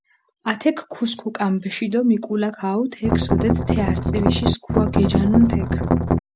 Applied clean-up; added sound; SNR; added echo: none; Strum; -3 dB; none.